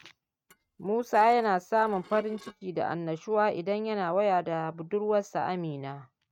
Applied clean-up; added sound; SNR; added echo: neural mask model RNNoise.